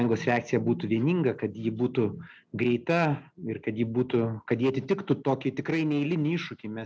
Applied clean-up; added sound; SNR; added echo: none; none; none; none.